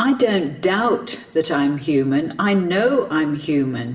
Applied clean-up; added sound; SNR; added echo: none; none; none; reverberation time 0.8 s.